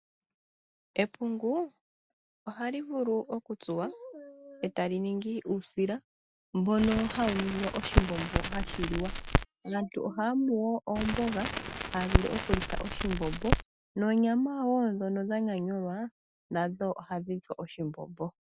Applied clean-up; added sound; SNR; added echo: none; Crackle; -1 dB; none.